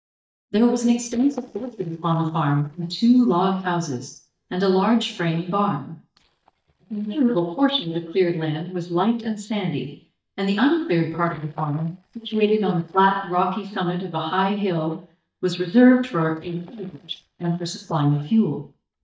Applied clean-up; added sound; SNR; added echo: neural mask model DeepFilterNet 3.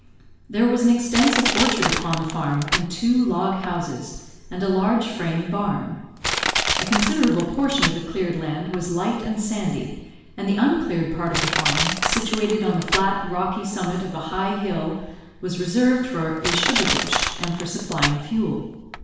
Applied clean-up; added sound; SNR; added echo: none; Crushing; 5 dB; reverberation time 1.0 s.